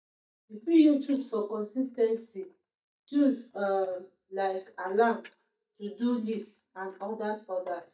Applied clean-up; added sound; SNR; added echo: neural mask model DeepFilterNet 3.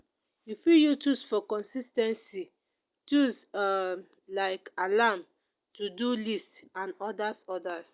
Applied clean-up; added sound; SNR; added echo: none; none; none; none.